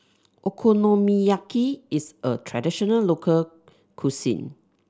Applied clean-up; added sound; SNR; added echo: none; none; none; none.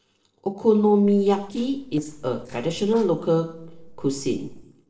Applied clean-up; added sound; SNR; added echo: neural separator model SepFormer DNS4.